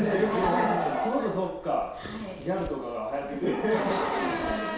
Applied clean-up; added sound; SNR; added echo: none; Domestic sounds, home sounds; 18 dB; reverberation time 0.7 s.